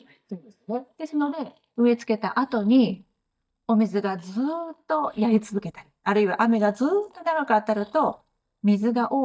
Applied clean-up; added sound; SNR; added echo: neural mask model DeepFilterNet 3.